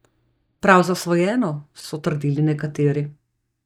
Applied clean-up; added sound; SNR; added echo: neural mask model DeepFilterNet 3.